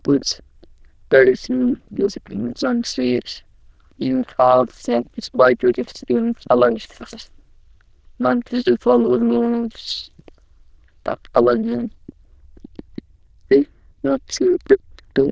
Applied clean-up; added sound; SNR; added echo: neural diffusion model UNIVERSE++.